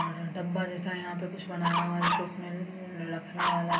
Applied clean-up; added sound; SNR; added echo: none; Dog; 1 dB; reverberation time 0.3 s.